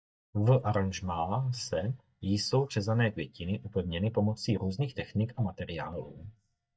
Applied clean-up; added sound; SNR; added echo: neural mask model DeepFilterNet 3.